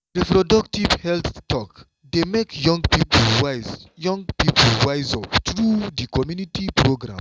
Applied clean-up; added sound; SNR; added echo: none; none; none; none.